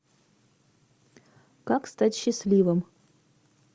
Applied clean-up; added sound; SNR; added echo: none; none; none; none.